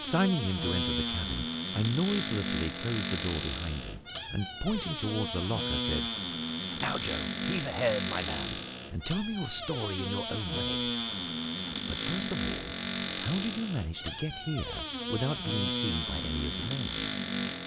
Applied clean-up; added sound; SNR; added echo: none; Squeak / Cupboard open or close; -4 dB; none.